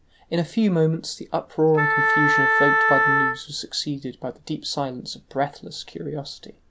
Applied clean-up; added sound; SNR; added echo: none; Wind instrument, woodwind instrument; -5 dB; none.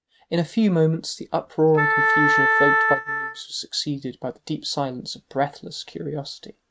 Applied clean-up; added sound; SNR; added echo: neural mask model RNNoise.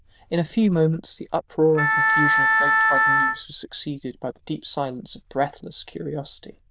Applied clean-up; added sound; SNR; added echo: neural diffusion model UNIVERSE++.